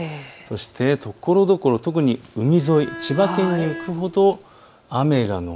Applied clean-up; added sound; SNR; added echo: none; Bowed string instrument; 14 dB; none.